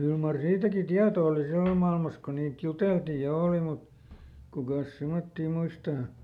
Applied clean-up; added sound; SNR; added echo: none; none; none; none.